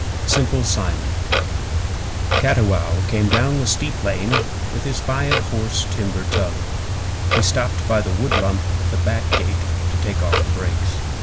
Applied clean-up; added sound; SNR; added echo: none; Clock; -3 dB; none.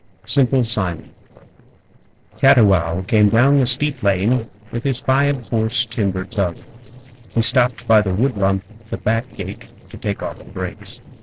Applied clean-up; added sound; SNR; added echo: neural separator model SepFormer DNS4.